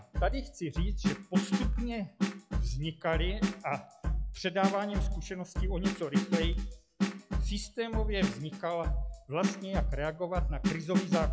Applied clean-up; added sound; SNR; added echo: classical method log-MMSE.